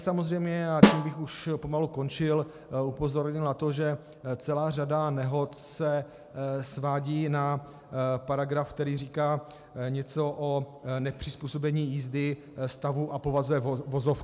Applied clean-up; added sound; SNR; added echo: none; Snare drum; -4 dB; none.